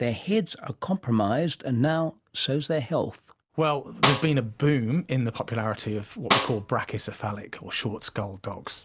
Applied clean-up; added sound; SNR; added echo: none; Snare drum; 0 dB; none.